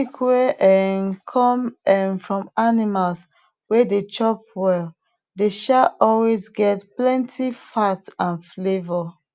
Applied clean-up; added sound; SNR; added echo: none; none; none; none.